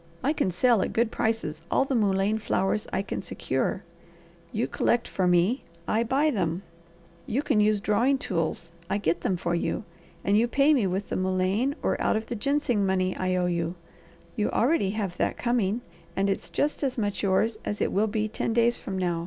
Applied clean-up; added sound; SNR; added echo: none; none; none; none.